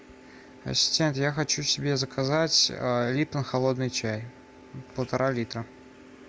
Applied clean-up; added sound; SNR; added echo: none; none; none; none.